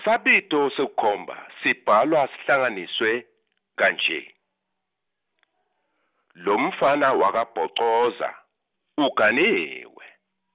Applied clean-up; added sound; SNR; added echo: none; none; none; none.